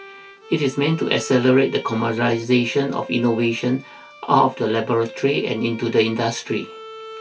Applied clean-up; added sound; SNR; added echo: none; Bowed string instrument; 18 dB; reverberation time 0.2 s.